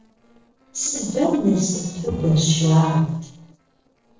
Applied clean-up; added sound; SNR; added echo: neural separator model SepFormer DNS4.